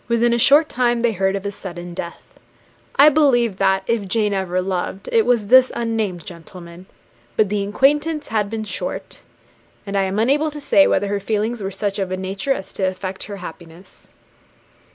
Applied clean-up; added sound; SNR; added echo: none; none; none; none.